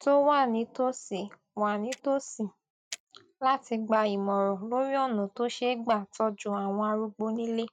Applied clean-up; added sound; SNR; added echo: neural mask model RNNoise.